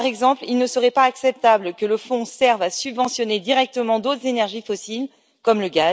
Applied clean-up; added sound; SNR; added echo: none; none; none; none.